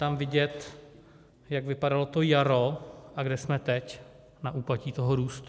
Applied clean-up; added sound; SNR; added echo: none; none; none; none.